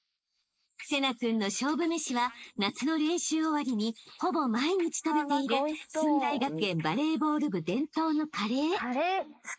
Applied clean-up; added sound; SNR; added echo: neural mask model Resemble Enhance denoiser.